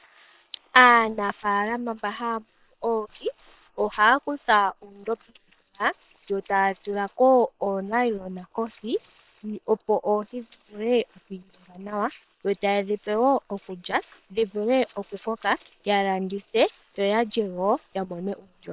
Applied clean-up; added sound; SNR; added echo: neural separator model SepFormer WHAM!.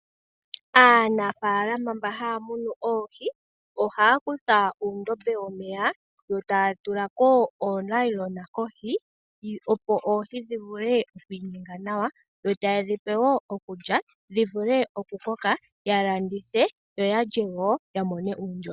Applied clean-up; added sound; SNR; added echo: none; none; none; none.